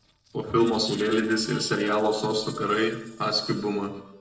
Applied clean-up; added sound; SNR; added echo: neural separator model SepFormer DNS4.